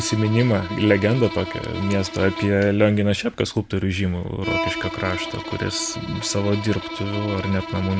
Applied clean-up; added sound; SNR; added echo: none; Bowed string instrument; 10 dB; none.